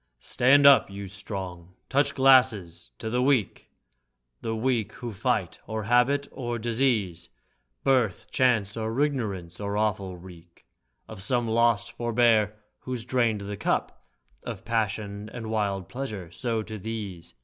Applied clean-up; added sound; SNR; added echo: none; none; none; none.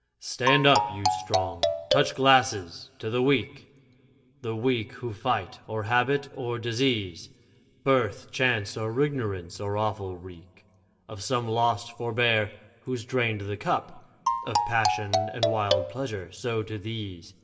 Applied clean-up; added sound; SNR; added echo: none; Marimba, xylophone; -1 dB; reverberation time 0.7 s.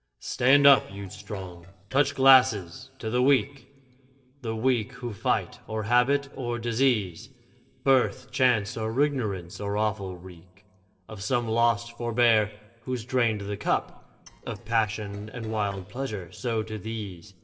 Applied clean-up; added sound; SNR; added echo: neural separator model SepFormer DNS4.